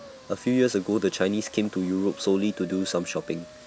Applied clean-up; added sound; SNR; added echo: none; Car; 19 dB; none.